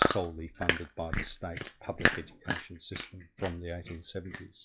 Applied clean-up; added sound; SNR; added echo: classical method log-MMSE.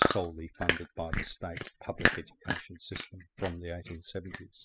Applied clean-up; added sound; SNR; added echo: classical method spectral subtraction.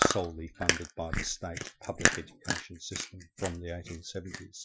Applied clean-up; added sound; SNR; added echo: classical method Wiener filter.